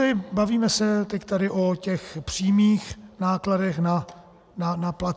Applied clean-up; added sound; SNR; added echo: none; none; none; none.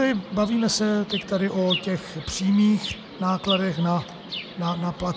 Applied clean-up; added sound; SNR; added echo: none; Chirp, tweet; 11 dB; none.